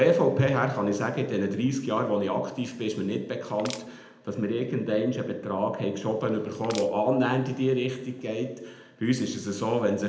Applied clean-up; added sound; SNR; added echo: none; Crushing; 14 dB; reverberation time 0.7 s.